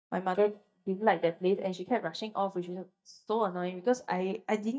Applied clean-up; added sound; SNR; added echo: neural mask model DeepFilterNet 3.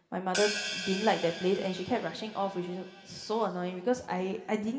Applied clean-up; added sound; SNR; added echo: none; Hi-hat; 8 dB; reverberation time 2.1 s.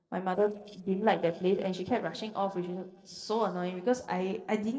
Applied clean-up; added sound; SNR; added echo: neural separator model SepFormer DNS4.